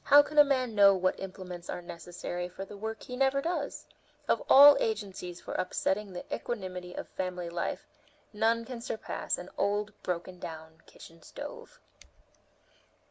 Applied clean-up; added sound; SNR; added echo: none; none; none; none.